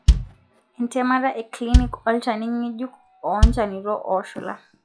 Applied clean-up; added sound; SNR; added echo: classical method log-MMSE.